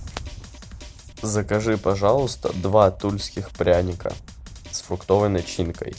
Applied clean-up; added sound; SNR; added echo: none; Drum + Rattle; 16 dB; none.